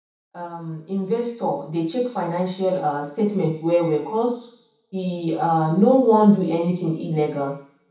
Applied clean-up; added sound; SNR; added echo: none; none; none; reverberation time 0.7 s.